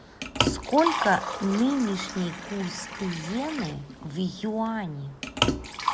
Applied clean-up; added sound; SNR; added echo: none; Liquid; 3 dB; none.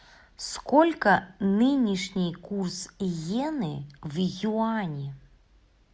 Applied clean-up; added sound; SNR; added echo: none; none; none; none.